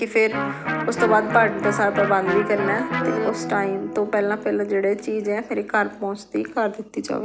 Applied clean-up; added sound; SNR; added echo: none; Accordion + Electric guitar; 6 dB; none.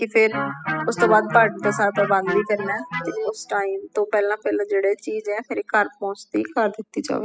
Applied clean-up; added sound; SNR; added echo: classical method spectral subtraction.